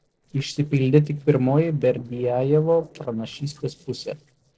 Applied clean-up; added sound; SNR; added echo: neural separator model SepFormer DNS4.